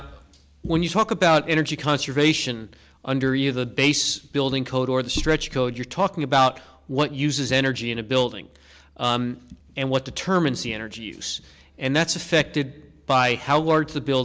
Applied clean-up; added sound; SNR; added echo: none; none; none; none.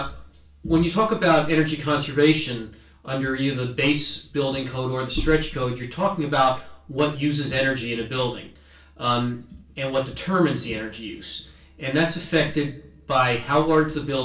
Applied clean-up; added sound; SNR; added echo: none; none; none; reverberation time 0.3 s.